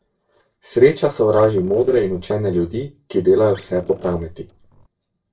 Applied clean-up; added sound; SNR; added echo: neural separator model SepFormer DNS4.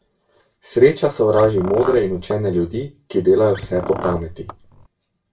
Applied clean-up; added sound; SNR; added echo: none; Car; 12 dB; reverberation time 0.2 s.